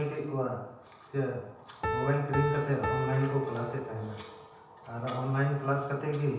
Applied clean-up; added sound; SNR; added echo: none; Piano; 7 dB; reverberation time 0.9 s.